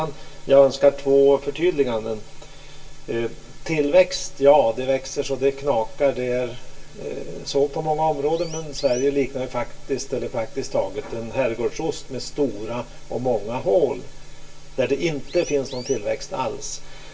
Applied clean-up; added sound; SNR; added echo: none; Chirp, tweet; 19 dB; reverberation time 0.1 s.